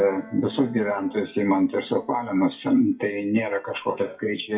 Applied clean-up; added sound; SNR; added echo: classical method WPE with log-MMSE.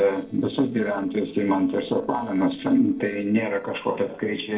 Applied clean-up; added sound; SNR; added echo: neural separator model SepFormer DNS4.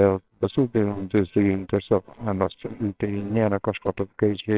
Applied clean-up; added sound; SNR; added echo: neural separator model SepFormer WHAMR!.